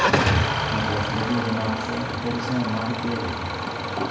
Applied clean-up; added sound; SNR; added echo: none; Idling / Engine starting; -4 dB; reverberation time 1.0 s.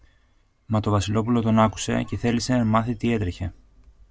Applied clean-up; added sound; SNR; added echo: none; none; none; none.